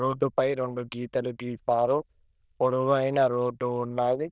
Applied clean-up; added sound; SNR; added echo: neural diffusion model UNIVERSE++.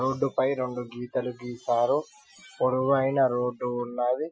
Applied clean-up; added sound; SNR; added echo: classical method Wiener filter.